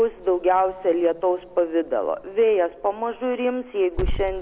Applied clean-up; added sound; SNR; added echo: none; Growling / Hiss; 11 dB; none.